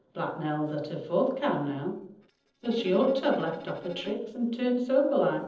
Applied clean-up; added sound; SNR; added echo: neural separator model SepFormer DNS4.